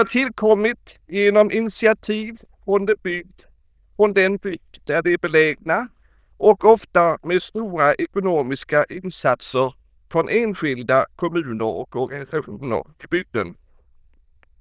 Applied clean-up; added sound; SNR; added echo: neural diffusion model UNIVERSE++.